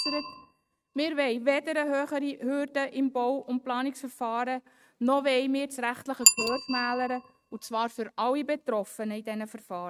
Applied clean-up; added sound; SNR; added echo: neural mask model RNNoise.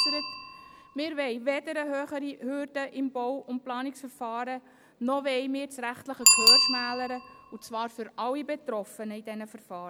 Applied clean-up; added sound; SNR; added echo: none; Bicycle bell; -2 dB; none.